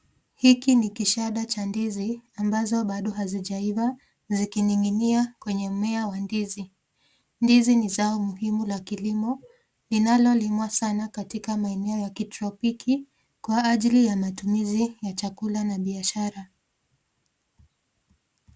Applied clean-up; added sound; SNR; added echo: none; none; none; none.